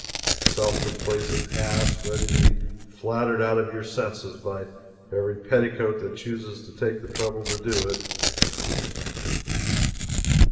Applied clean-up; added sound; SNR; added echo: none; Tearing; -3 dB; reverberation time 2.9 s.